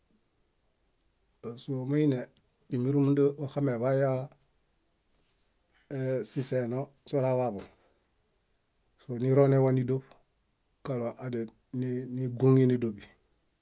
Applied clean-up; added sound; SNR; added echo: none; none; none; none.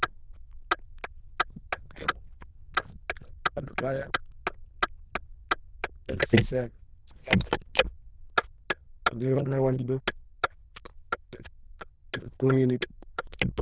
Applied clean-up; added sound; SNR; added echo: neural diffusion model UNIVERSE++.